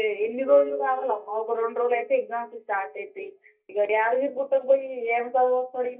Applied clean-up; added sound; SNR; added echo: neural mask model DeepFilterNet 3.